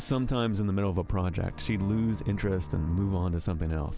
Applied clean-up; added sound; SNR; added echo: none; Bowed string instrument; 14 dB; none.